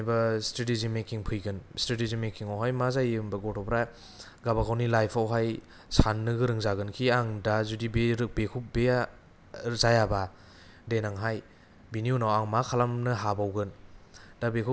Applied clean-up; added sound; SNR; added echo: none; none; none; none.